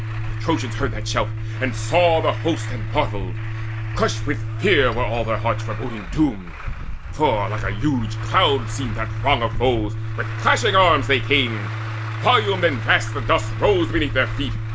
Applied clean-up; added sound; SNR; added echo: none; Truck + Organ; 4 dB; none.